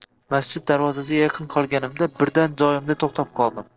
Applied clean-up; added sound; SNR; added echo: neural separator model SepFormer DNS4.